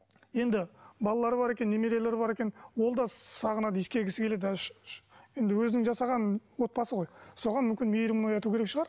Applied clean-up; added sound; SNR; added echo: none; none; none; none.